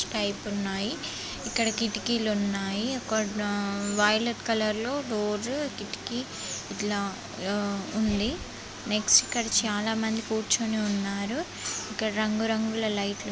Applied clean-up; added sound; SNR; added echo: none; none; none; none.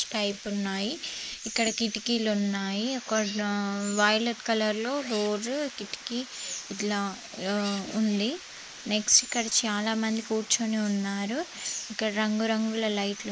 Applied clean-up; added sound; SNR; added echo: neural mask model Resemble Enhance denoiser.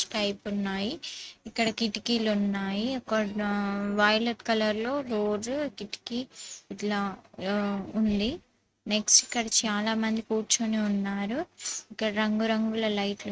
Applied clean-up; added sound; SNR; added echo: neural mask model RNNoise.